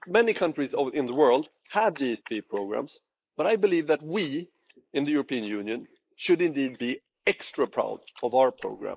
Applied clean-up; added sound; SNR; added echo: neural mask model Resemble Enhance denoiser.